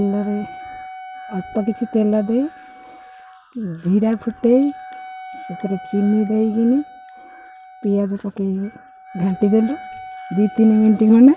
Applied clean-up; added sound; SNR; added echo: none; Wind instrument, woodwind instrument; 18 dB; none.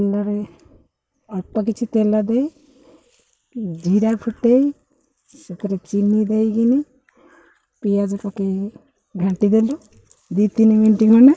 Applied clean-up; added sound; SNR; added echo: neural mask model Resemble Enhance denoiser.